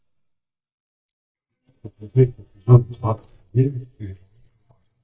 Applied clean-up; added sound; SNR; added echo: neural mask model DeepFilterNet 3.